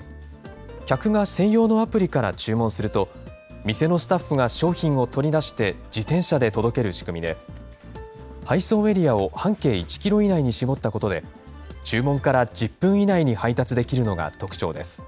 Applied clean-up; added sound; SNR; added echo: none; none; none; none.